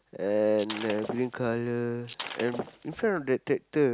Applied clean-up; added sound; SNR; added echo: none; Shatter; 12 dB; none.